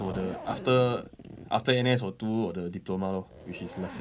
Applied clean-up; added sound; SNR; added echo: none; Zipper (clothing); 14 dB; none.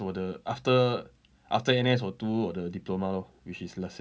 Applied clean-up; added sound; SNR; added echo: none; none; none; none.